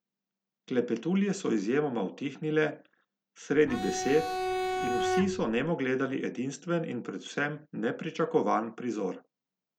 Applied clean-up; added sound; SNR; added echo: none; Bowed string instrument; 1 dB; none.